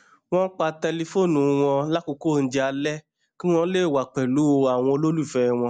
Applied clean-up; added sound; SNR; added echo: none; none; none; none.